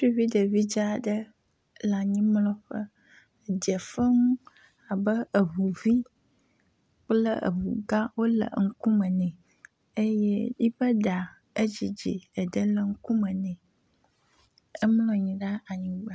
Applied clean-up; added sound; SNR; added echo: none; none; none; none.